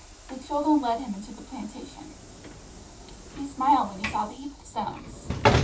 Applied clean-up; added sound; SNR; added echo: none; Sliding door / Train; 2 dB; reverberation time 0.2 s.